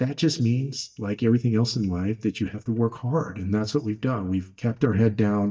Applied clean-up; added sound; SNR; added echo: neural mask model DeepFilterNet 3.